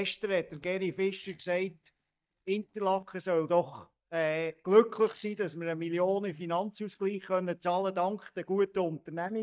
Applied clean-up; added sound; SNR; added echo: neural mask model DeepFilterNet 3.